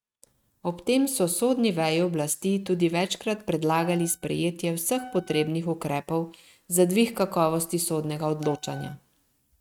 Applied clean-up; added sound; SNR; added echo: neural mask model RNNoise.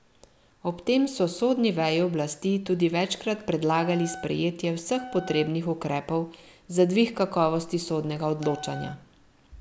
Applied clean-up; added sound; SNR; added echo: none; Wind instrument, woodwind instrument; 16 dB; none.